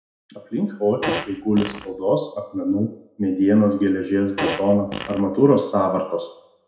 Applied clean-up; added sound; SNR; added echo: none; Fart; 7 dB; reverberation time 0.6 s.